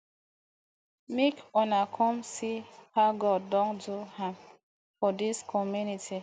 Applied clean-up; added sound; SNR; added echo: none; none; none; none.